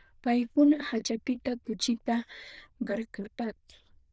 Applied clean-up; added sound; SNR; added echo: neural diffusion model UNIVERSE++.